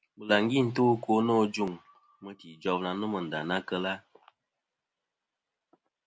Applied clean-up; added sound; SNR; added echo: none; none; none; none.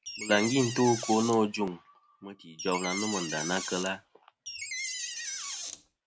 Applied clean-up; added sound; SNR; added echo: none; Door; 7 dB; none.